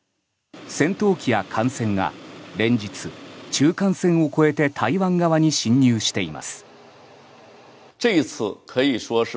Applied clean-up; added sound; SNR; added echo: none; none; none; none.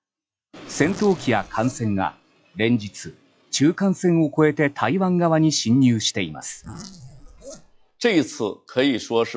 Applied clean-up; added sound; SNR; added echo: classical method log-MMSE.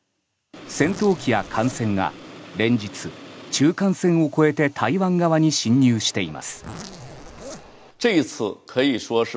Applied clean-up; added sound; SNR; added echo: none; Zipper (clothing); 17 dB; none.